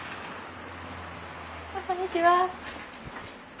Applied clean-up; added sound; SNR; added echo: none; none; none; none.